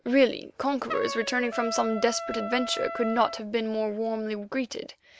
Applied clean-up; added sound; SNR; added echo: none; Trumpet; 10 dB; none.